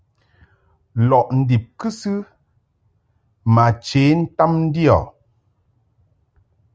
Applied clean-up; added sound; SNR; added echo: none; none; none; none.